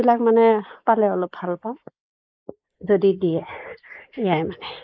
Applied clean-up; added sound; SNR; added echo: neural mask model Resemble Enhance denoiser.